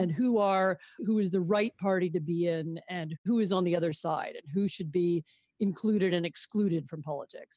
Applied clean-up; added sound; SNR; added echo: none; none; none; none.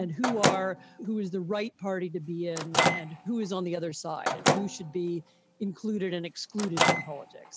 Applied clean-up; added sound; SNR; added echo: none; Microwave oven; -1 dB; none.